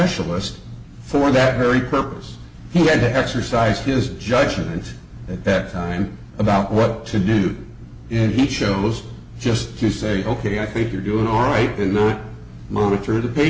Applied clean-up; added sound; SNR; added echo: none; none; none; none.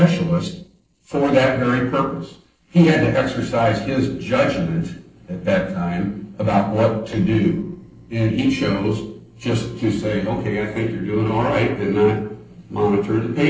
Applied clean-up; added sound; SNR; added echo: neural separator model SepFormer DNS4.